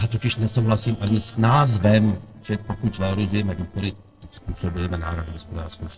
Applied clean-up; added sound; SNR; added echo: neural separator model SepFormer DNS4.